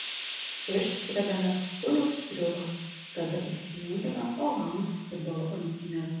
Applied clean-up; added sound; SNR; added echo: none; Hiss; 7 dB; reverberation time 1.1 s.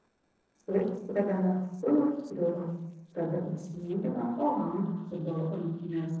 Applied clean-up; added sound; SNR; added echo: neural separator model SepFormer DNS4.